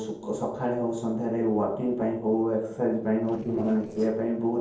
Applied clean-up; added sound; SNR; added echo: neural separator model SepFormer DNS4.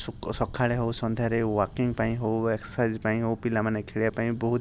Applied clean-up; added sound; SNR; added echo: none; none; none; none.